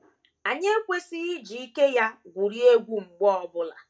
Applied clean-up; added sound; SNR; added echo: none; none; none; none.